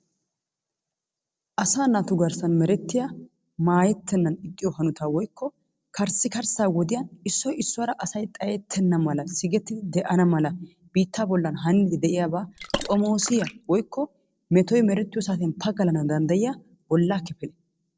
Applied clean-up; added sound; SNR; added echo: neural separator model SepFormer DNS4.